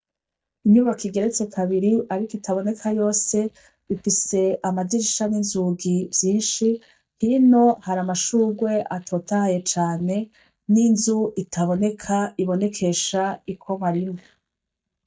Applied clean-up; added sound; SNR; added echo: neural mask model DeepFilterNet 3.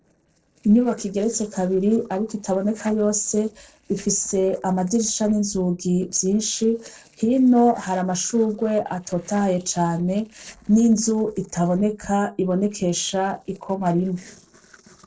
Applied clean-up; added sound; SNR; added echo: neural separator model SepFormer DNS4.